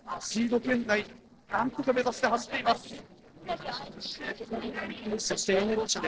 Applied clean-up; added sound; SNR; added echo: neural separator model SepFormer DNS4.